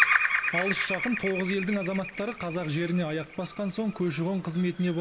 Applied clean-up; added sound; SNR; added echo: none; Bird vocalization, bird call, bird song; 2 dB; reverberation time 1.3 s.